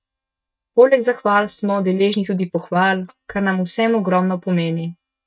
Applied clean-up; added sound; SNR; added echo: neural mask model DeepFilterNet 3.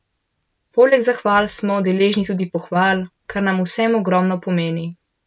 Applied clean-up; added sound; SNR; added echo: none; none; none; none.